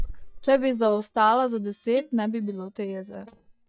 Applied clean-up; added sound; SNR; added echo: neural mask model DeepFilterNet 3.